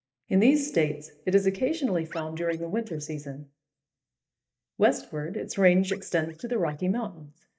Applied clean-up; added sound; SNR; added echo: neural mask model DeepFilterNet 3.